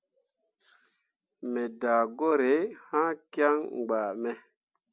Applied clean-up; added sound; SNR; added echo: none; none; none; none.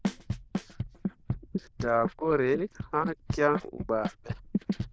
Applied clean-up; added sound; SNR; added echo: neural diffusion model UNIVERSE++.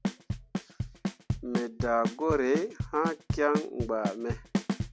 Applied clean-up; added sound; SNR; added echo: none; Bass drum / Snare drum / Drum kit; 3 dB; none.